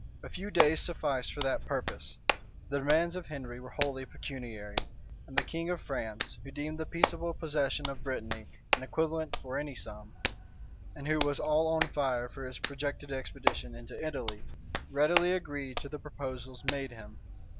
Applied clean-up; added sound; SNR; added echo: none; Hands; 2 dB; none.